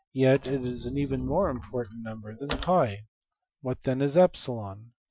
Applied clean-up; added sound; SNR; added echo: classical method Wiener filter.